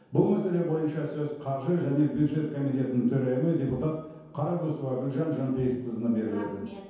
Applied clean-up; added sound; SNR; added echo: none; none; none; reverberation time 0.9 s.